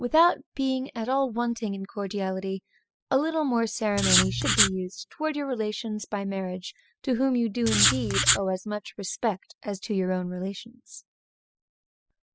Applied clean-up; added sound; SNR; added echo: classical method spectral subtraction.